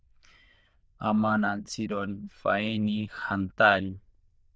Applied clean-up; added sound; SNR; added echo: neural diffusion model UNIVERSE++.